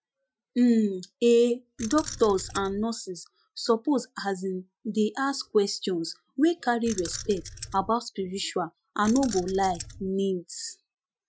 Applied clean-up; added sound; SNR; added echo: classical method Wiener filter.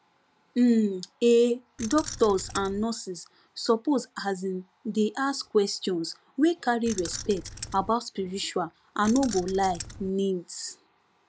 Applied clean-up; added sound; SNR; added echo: none; Keys jangling; 11 dB; none.